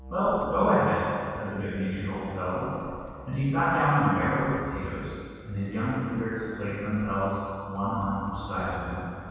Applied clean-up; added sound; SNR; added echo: none; Drum kit; 18 dB; reverberation time 2.1 s.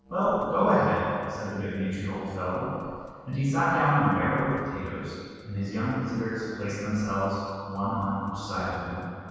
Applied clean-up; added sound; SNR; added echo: neural separator model SepFormer DNS4.